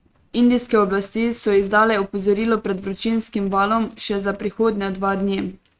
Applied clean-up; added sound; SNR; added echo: neural mask model RNNoise.